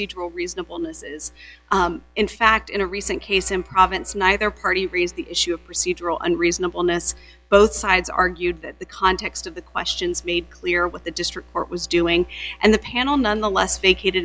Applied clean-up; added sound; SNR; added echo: none; none; none; none.